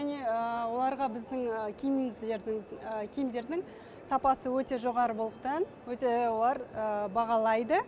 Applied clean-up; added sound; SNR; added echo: none; none; none; none.